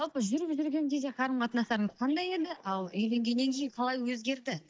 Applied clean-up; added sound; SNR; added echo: neural mask model DeepFilterNet 3.